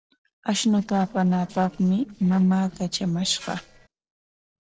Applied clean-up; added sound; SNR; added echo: neural separator model SepFormer DNS4.